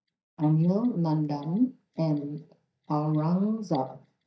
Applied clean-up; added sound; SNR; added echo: neural mask model DeepFilterNet 3.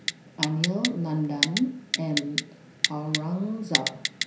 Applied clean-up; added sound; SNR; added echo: none; Typing; 1 dB; reverberation time 0.5 s.